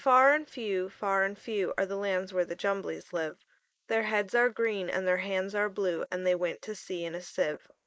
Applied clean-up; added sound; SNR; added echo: neural mask model Resemble Enhance denoiser.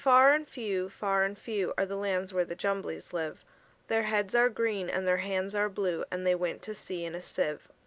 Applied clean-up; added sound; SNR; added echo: none; none; none; none.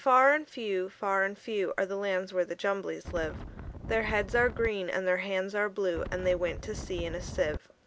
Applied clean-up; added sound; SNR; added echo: none; Wind; 10 dB; none.